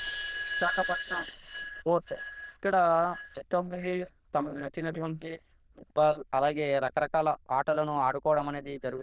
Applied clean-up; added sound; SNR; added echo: neural diffusion model UNIVERSE++.